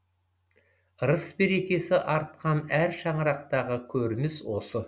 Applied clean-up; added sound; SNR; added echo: none; none; none; none.